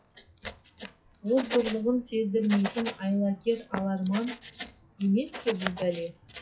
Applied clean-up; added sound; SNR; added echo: classical method WPE with log-MMSE.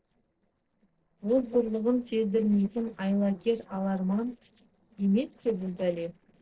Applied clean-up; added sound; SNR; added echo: neural separator model SepFormer DNS4.